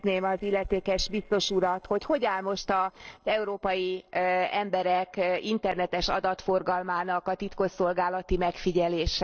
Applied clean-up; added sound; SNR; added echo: neural separator model SepFormer DNS4.